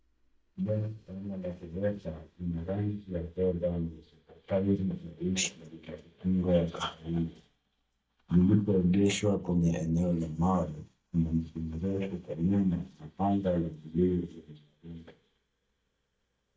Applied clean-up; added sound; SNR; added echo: neural mask model DeepFilterNet 3.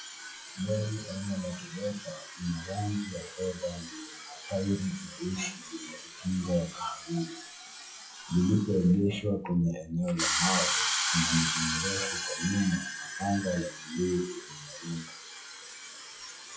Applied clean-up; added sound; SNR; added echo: classical method WPE with log-MMSE.